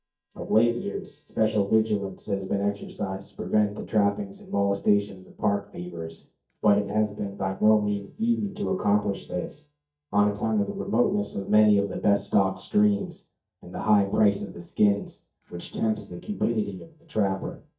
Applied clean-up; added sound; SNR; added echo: neural mask model DeepFilterNet 3.